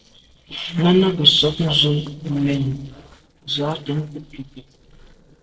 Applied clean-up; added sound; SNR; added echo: neural separator model SepFormer DNS4.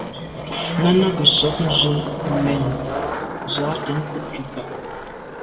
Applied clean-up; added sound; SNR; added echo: none; Skateboard; 6 dB; reverberation time 1.2 s.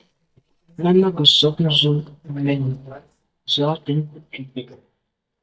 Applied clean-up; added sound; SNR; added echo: neural mask model DeepFilterNet 3.